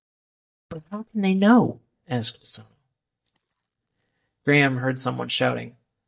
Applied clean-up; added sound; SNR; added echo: neural mask model DeepFilterNet 3.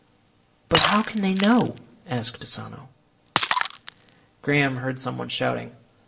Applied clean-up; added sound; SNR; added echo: none; Shatter; 4 dB; reverberation time 0.6 s.